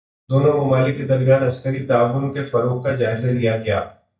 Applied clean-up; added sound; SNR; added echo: neural mask model DeepFilterNet 3.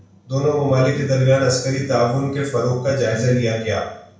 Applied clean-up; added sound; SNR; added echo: none; Breathing; 16 dB; reverberation time 0.7 s.